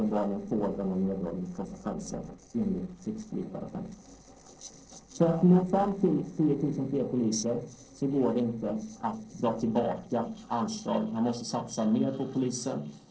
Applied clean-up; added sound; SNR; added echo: neural separator model SepFormer DNS4.